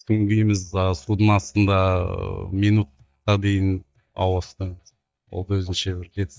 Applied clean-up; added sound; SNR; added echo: neural mask model DeepFilterNet 3.